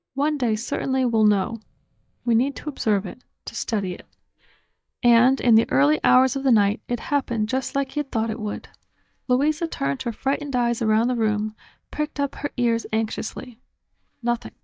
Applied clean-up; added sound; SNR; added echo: neural mask model DeepFilterNet 3.